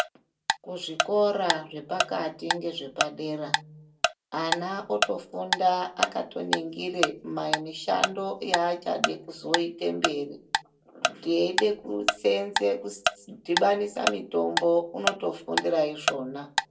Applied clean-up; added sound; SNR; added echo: none; Tick-tock; 2 dB; reverberation time 0.2 s.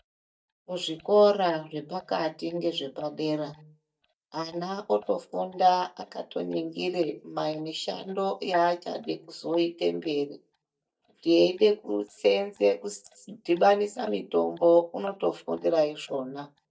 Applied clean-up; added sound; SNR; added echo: neural mask model DeepFilterNet 3.